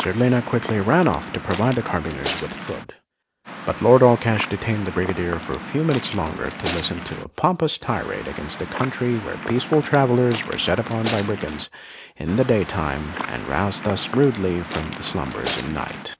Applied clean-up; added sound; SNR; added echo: none; Waves, surf / Wind; 10 dB; none.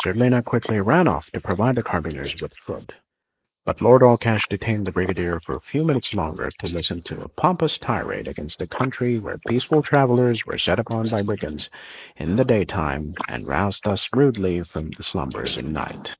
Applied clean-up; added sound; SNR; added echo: neural mask model Resemble Enhance denoiser.